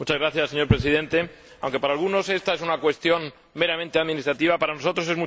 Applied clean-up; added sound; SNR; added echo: none; none; none; none.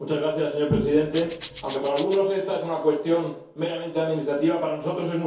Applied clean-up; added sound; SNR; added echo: none; Rattle (instrument); 0 dB; reverberation time 0.6 s.